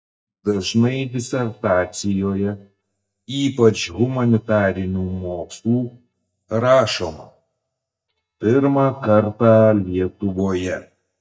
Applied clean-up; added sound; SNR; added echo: neural mask model DeepFilterNet 3.